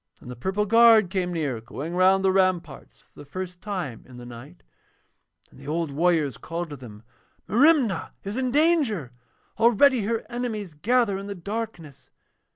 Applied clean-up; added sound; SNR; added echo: none; none; none; none.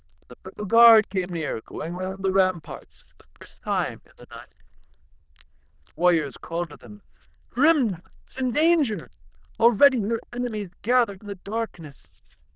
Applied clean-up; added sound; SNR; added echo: neural diffusion model UNIVERSE++.